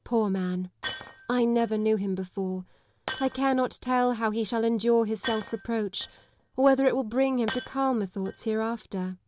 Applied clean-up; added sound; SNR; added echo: none; Shatter; 17 dB; none.